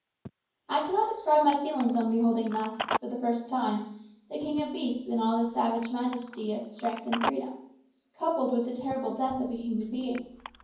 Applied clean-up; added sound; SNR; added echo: none; Telephone; 12 dB; reverberation time 0.9 s.